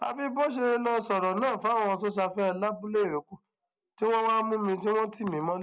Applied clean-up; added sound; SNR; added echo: none; none; none; none.